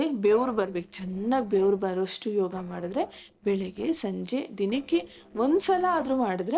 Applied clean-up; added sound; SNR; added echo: neural separator model SepFormer DNS4.